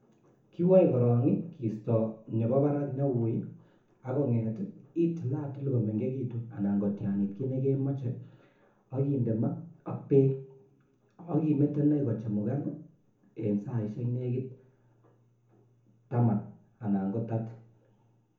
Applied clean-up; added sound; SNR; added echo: none; none; none; reverberation time 0.7 s.